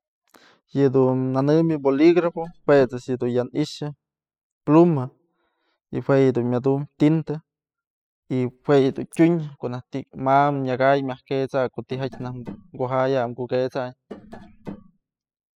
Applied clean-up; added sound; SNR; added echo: classical method spectral subtraction.